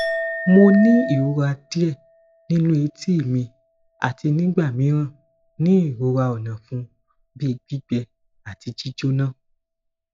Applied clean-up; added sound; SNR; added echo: classical method log-MMSE.